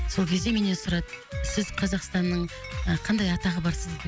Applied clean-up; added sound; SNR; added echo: none; Wind instrument, woodwind instrument + Chatter / Chink, clink; 16 dB; none.